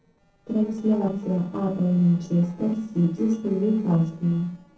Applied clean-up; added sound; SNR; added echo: neural separator model SepFormer DNS4.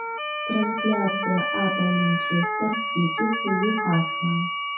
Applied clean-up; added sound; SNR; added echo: classical method WPE with log-MMSE.